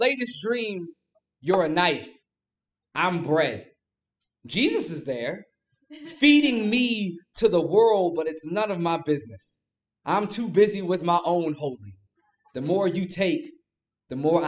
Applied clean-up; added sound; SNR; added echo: classical method spectral subtraction.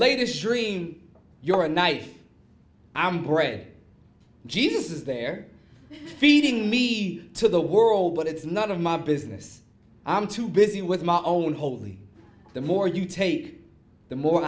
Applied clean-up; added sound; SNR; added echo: none; Tap; 8 dB; none.